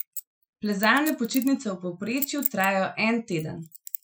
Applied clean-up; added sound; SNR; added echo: classical method Wiener filter.